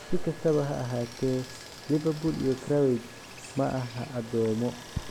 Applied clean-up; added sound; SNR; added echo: none; Stream; 16 dB; none.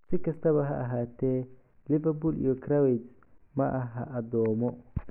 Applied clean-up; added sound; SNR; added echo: none; none; none; none.